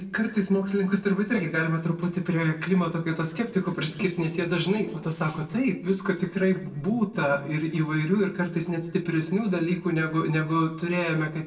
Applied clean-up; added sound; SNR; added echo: neural separator model SepFormer DNS4.